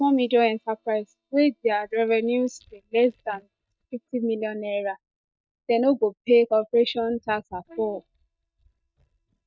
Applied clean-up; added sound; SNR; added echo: neural mask model DeepFilterNet 3.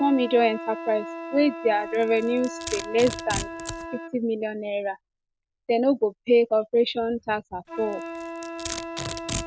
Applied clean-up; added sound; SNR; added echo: none; Domestic sounds, home sounds + Wind instrument, woodwind instrument; 10 dB; none.